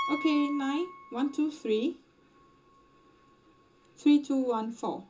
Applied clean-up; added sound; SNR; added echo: none; Piano; 13 dB; reverberation time 0.2 s.